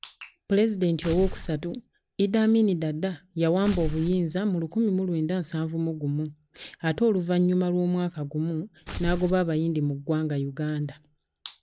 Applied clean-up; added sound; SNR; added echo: none; Tearing; 8 dB; none.